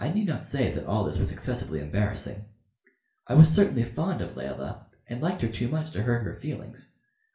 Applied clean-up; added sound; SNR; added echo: none; none; none; reverberation time 0.4 s.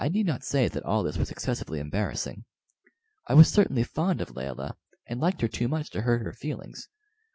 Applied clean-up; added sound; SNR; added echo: none; none; none; none.